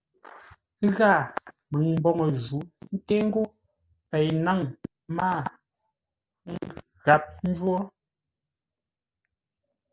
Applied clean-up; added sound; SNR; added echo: none; none; none; none.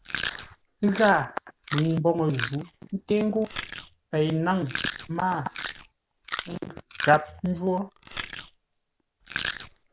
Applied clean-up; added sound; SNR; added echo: none; Chewing, mastication; 10 dB; none.